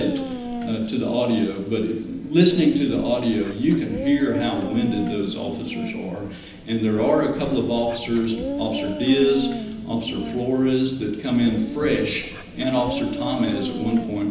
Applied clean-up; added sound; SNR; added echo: none; Dog; 9 dB; reverberation time 0.9 s.